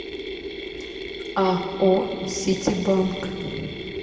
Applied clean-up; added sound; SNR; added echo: none; Mechanisms; 8 dB; reverberation time 2.1 s.